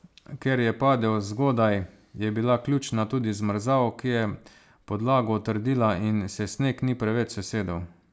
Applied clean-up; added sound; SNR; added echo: none; none; none; none.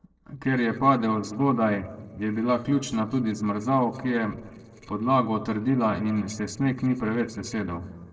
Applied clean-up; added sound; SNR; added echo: neural separator model SepFormer DNS4.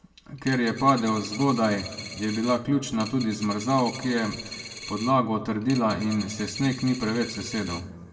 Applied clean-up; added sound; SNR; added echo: none; Coin (dropping); 14 dB; reverberation time 1.2 s.